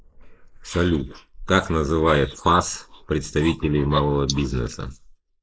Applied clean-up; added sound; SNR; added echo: neural mask model Resemble Enhance denoiser.